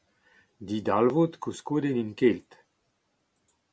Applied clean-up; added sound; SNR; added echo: none; none; none; none.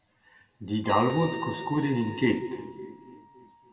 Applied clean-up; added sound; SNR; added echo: none; Trumpet; 14 dB; reverberation time 1.7 s.